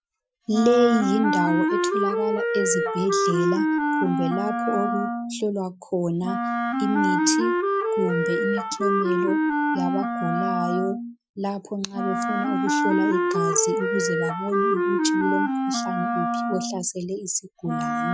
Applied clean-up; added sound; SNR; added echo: classical method Wiener filter.